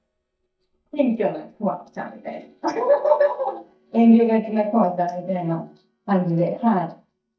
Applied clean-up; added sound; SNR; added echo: neural mask model DeepFilterNet 3.